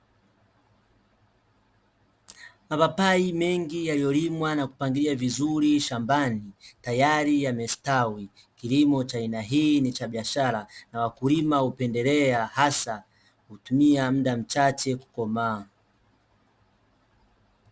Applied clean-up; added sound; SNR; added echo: none; none; none; none.